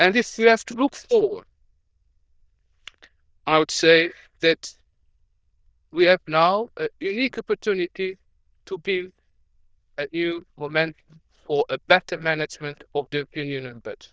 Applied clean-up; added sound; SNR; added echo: neural diffusion model UNIVERSE++.